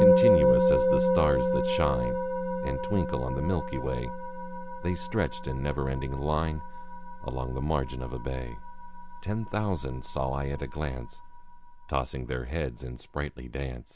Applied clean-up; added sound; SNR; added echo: none; Musical instrument; -2 dB; none.